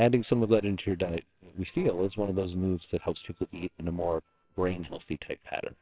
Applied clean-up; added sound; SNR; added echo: neural separator model SepFormer WHAMR!.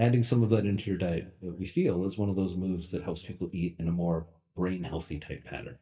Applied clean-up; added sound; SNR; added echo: neural mask model DeepFilterNet 3.